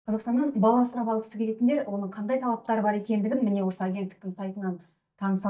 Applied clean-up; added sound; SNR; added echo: neural mask model DeepFilterNet 3.